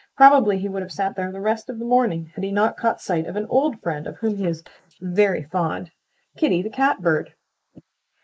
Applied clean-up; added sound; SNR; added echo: neural mask model Resemble Enhance denoiser.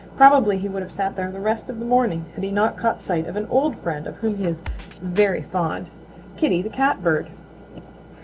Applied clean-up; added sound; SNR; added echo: none; Drum kit; 13 dB; none.